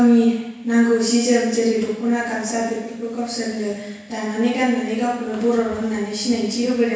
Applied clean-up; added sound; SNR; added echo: none; none; none; reverberation time 1.1 s.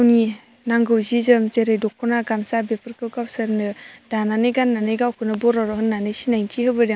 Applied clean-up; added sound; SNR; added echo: none; none; none; none.